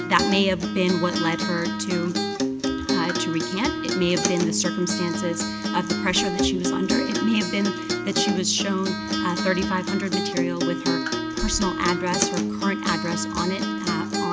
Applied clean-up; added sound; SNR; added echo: none; Acoustic guitar; 0 dB; none.